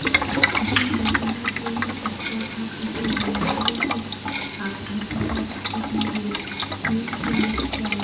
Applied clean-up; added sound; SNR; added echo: none; Boiling; -4 dB; reverberation time 0.9 s.